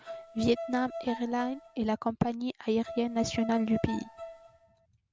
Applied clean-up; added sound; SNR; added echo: none; Bowed string instrument; 11 dB; none.